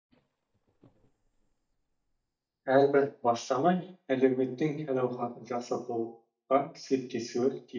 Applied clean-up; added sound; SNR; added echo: neural mask model DeepFilterNet 3.